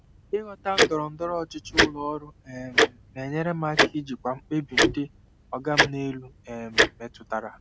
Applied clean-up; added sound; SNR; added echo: none; Tick-tock; -4 dB; none.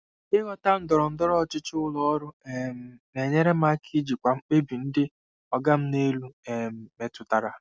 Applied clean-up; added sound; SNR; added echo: none; none; none; none.